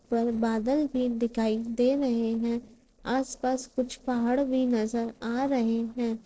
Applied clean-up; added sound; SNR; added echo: neural separator model SepFormer DNS4.